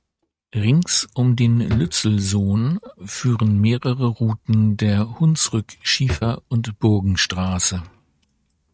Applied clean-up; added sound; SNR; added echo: neural mask model RNNoise.